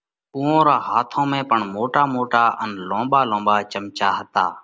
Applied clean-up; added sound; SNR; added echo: none; none; none; none.